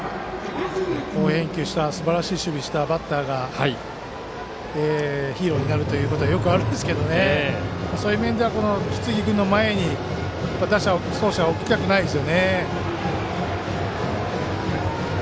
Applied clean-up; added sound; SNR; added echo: none; none; none; none.